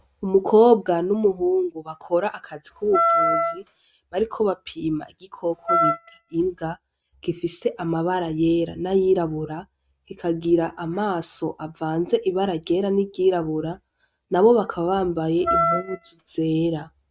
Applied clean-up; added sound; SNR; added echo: neural mask model RNNoise.